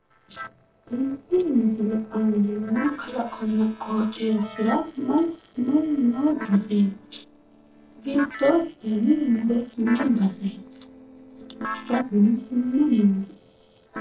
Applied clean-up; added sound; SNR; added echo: neural separator model SepFormer DNS4.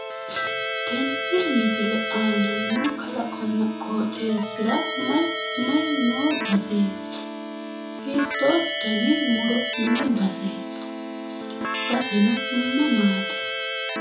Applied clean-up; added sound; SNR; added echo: none; Keyboard (musical); 4 dB; reverberation time 0.6 s.